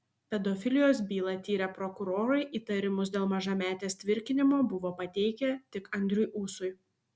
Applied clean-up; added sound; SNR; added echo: none; none; none; none.